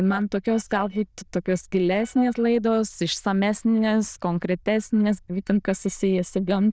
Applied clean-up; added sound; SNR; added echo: neural diffusion model UNIVERSE++.